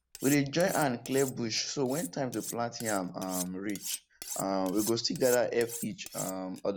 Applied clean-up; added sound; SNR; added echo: none; Cutlery, silverware; 11 dB; none.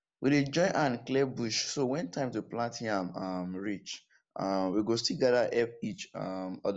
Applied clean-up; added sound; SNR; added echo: none; none; none; none.